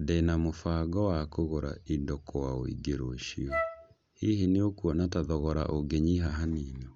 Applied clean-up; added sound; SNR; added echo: none; Wind instrument, woodwind instrument; 6 dB; none.